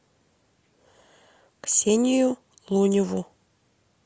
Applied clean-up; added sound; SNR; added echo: none; none; none; none.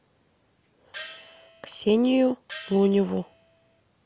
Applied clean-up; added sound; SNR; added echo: none; Gong; 18 dB; none.